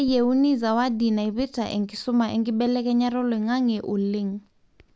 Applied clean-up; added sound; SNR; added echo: none; none; none; none.